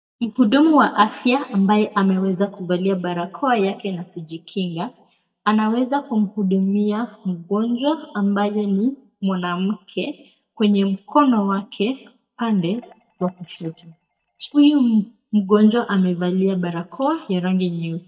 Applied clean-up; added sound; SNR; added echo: neural mask model DeepFilterNet 3.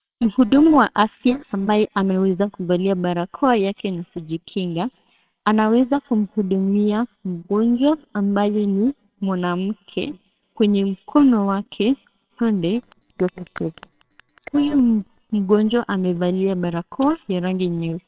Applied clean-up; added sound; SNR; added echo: neural separator model SepFormer WHAMR!.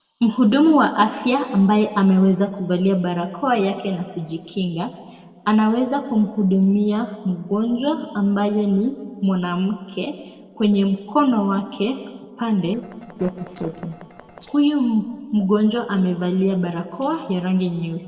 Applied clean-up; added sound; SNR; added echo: neural separator model SepFormer DNS4.